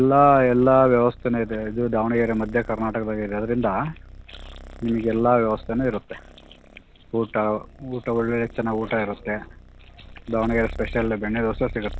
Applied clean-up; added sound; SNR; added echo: none; Purr; 17 dB; none.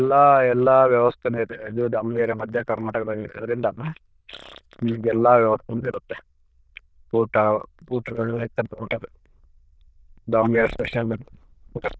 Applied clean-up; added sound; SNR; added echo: neural diffusion model UNIVERSE++.